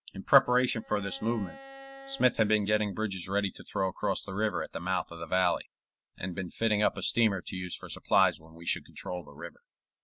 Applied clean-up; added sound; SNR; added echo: none; Bowed string instrument; 19 dB; none.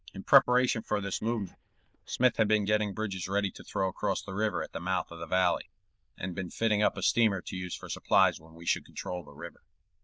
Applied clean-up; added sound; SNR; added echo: neural diffusion model UNIVERSE++.